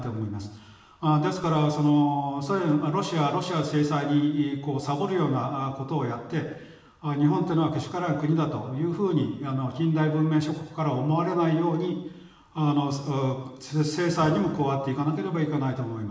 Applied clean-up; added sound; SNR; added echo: none; Explosion; 19 dB; reverberation time 1.0 s.